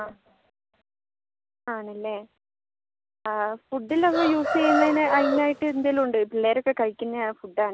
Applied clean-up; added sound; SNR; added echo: none; Chicken, rooster; 2 dB; none.